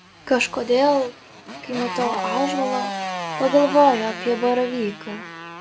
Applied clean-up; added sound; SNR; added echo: none; Motorcycle; 9 dB; none.